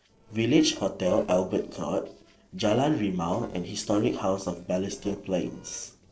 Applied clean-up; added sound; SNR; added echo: neural separator model SepFormer DNS4.